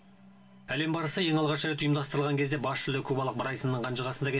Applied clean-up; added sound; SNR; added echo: none; none; none; reverberation time 0.2 s.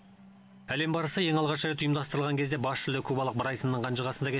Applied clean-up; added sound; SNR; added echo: none; none; none; none.